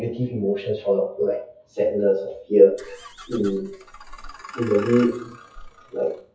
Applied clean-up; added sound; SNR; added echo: classical method WPE with log-MMSE.